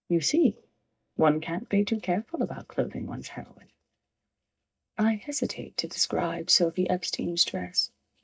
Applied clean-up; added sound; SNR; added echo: neural mask model DeepFilterNet 3.